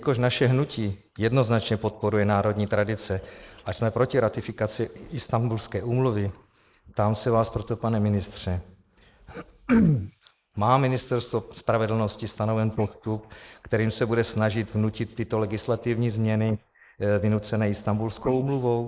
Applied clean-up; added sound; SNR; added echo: neural mask model Resemble Enhance denoiser.